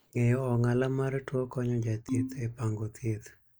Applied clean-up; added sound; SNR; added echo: neural mask model DeepFilterNet 3.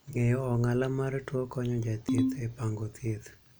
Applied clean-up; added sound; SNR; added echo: none; Ringtone; 1 dB; none.